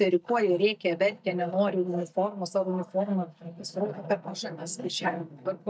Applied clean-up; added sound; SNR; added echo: neural mask model DeepFilterNet 3.